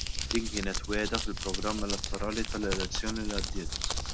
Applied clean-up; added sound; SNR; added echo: none; Crumpling, crinkling; -2 dB; none.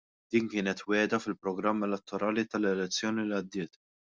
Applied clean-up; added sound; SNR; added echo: none; none; none; none.